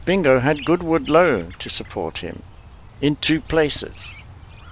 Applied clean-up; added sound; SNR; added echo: none; Chirp, tweet; 18 dB; none.